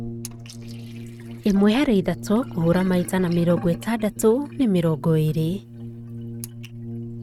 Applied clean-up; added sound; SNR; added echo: neural mask model RNNoise.